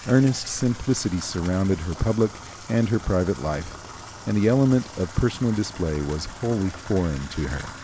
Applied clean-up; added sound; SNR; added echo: none; Bathtub (filling or washing) / Water tap, faucet; 15 dB; none.